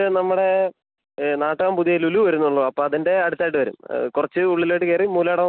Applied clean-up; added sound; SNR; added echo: none; none; none; none.